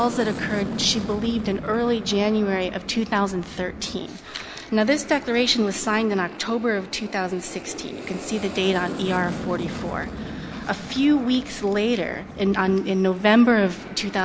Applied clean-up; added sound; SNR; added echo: none; Aircraft; 11 dB; none.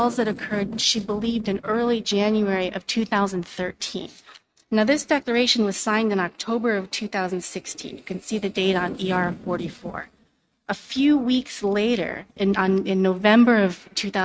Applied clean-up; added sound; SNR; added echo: neural mask model RNNoise.